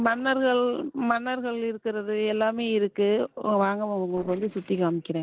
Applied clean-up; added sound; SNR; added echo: neural separator model SepFormer DNS4.